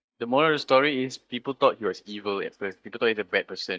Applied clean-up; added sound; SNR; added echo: neural mask model DeepFilterNet 3.